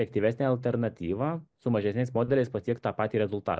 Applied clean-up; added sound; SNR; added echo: none; none; none; none.